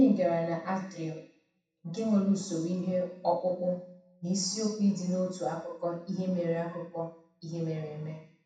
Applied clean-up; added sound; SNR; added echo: none; none; none; reverberation time 0.7 s.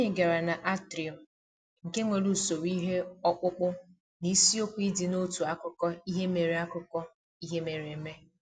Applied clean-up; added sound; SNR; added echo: none; none; none; none.